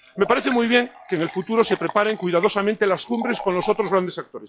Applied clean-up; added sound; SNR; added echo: classical method log-MMSE.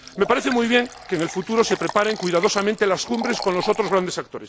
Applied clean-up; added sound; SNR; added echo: none; Liquid; 14 dB; none.